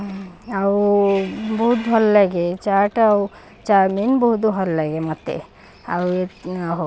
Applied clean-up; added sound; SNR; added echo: none; none; none; none.